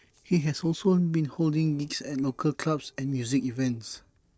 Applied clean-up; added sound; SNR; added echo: neural separator model SepFormer DNS4.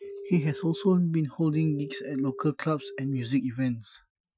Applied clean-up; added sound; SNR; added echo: classical method Wiener filter.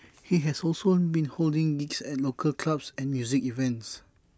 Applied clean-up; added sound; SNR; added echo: none; none; none; none.